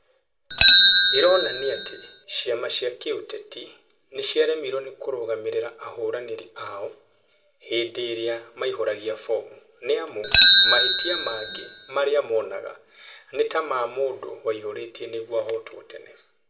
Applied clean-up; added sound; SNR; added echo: none; Bicycle; -3 dB; reverberation time 0.4 s.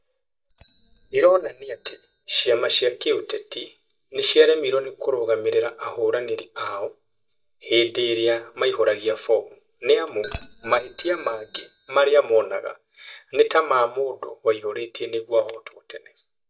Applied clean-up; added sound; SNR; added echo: neural mask model DeepFilterNet 3.